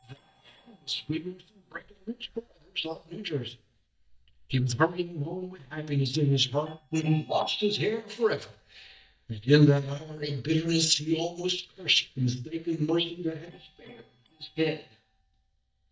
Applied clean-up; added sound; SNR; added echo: neural mask model DeepFilterNet 3.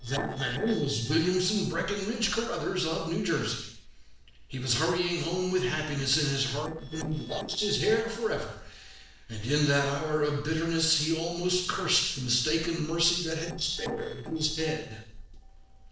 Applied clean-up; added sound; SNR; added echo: neural separator model SepFormer DNS4.